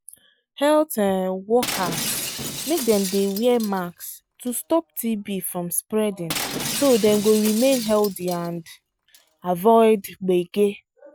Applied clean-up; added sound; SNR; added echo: none; Shatter; 10 dB; none.